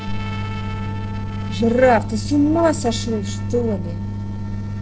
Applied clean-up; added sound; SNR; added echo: neural separator model SepFormer DNS4.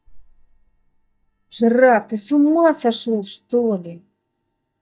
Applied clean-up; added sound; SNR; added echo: neural mask model DeepFilterNet 3.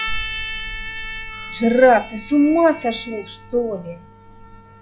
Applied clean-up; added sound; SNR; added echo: classical method log-MMSE.